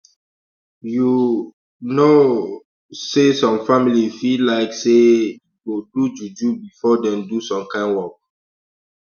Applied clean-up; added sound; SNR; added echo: none; none; none; none.